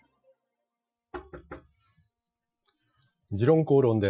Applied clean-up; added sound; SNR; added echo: classical method Wiener filter.